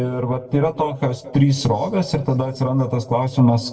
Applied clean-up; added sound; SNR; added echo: none; none; none; reverberation time 1.3 s.